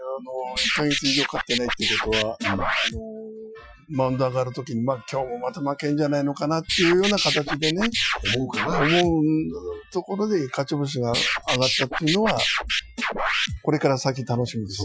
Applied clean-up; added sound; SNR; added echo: classical method Wiener filter.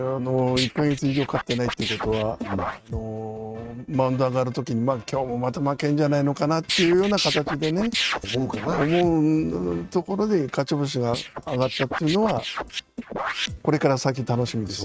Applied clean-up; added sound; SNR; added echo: neural mask model RNNoise.